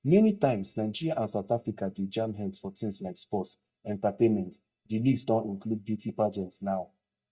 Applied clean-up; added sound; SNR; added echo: neural mask model DeepFilterNet 3.